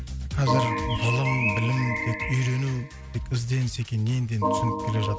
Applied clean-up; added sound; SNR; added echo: none; Organ + Bird; 4 dB; none.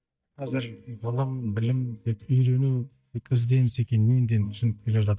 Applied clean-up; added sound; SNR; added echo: neural mask model DeepFilterNet 3.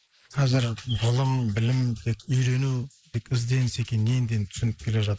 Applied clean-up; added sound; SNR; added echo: neural mask model Resemble Enhance denoiser.